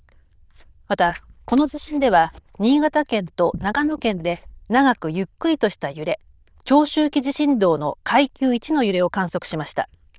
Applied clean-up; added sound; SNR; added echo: neural diffusion model UNIVERSE++.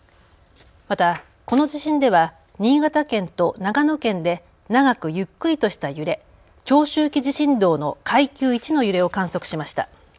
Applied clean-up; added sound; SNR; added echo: none; none; none; none.